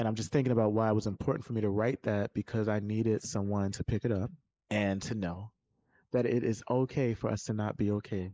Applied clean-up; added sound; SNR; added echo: neural mask model Resemble Enhance denoiser.